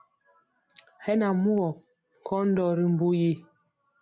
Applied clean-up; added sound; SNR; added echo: none; none; none; none.